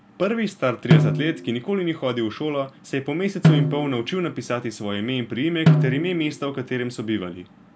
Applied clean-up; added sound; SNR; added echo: none; Snare drum; -1 dB; none.